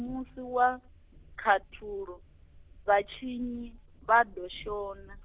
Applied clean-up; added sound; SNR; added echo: none; Train; 20 dB; none.